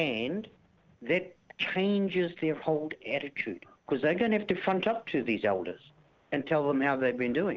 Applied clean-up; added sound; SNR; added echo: none; none; none; none.